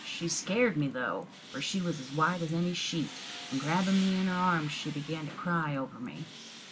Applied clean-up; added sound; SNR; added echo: none; Tools; 14 dB; none.